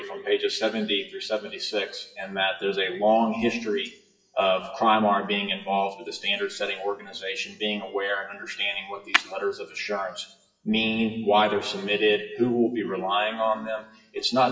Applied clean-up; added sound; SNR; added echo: classical method WPE with log-MMSE.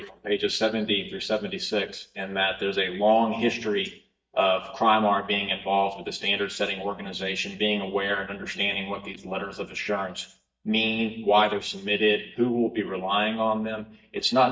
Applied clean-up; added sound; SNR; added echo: neural mask model DeepFilterNet 3.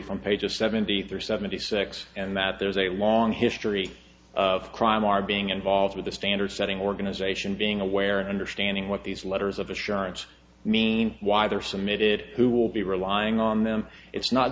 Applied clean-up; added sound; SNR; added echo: none; none; none; none.